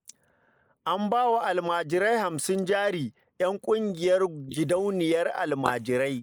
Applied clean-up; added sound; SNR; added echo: neural mask model Resemble Enhance denoiser.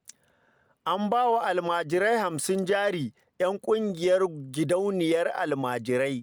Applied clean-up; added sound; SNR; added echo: none; none; none; none.